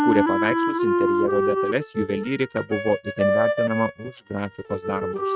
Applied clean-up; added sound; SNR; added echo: neural mask model RNNoise.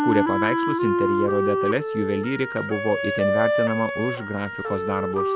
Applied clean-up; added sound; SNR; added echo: none; Wind instrument, woodwind instrument; -2 dB; none.